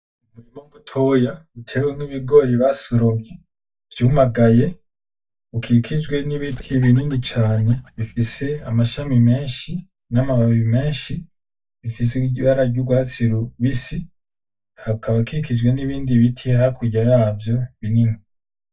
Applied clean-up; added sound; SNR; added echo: neural mask model DeepFilterNet 3.